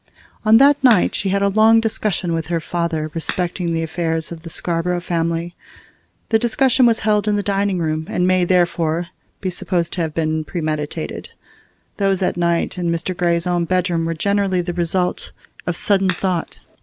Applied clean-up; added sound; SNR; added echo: none; Crack; 13 dB; none.